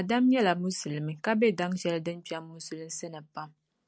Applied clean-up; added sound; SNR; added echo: none; none; none; none.